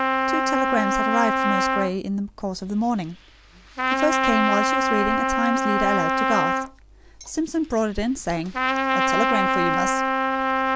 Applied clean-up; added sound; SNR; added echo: none; Trumpet; -3 dB; none.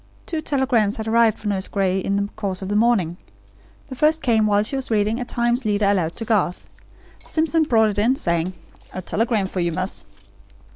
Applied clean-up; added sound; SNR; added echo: none; none; none; none.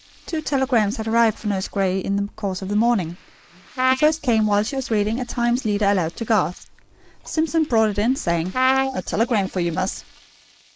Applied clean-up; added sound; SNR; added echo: neural mask model Resemble Enhance denoiser.